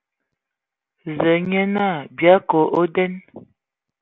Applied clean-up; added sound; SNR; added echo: none; none; none; none.